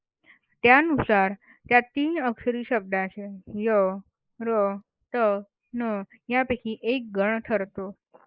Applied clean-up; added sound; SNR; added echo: neural mask model Resemble Enhance denoiser.